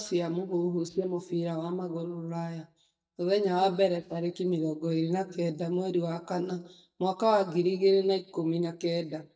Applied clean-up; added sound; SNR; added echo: neural mask model DeepFilterNet 3.